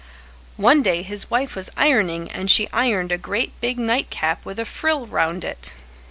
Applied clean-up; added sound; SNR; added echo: none; none; none; none.